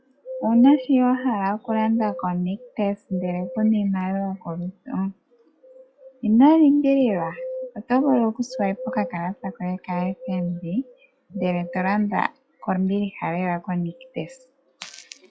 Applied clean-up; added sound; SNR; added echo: classical method log-MMSE.